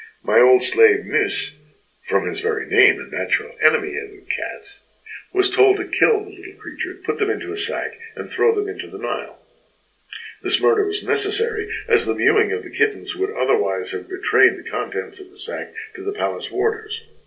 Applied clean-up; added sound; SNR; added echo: none; none; none; reverberation time 0.2 s.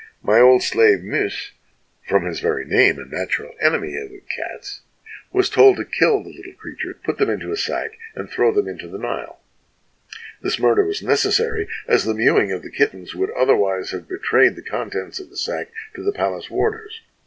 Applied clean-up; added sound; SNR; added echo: none; none; none; none.